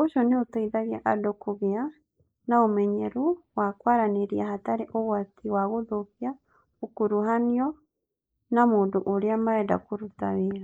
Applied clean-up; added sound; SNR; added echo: neural mask model Resemble Enhance denoiser.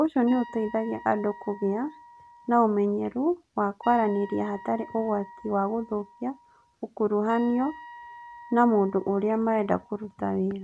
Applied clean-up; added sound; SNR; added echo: none; Wind instrument, woodwind instrument; 20 dB; none.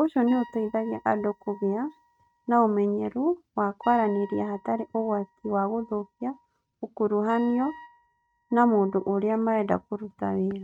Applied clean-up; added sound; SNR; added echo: neural mask model RNNoise.